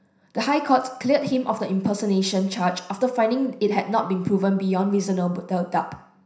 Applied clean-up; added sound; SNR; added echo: none; none; none; reverberation time 0.5 s.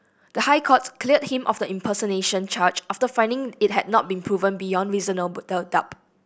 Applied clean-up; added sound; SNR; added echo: none; none; none; none.